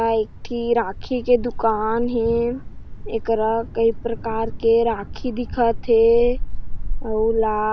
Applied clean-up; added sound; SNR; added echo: none; Thunder; 5 dB; none.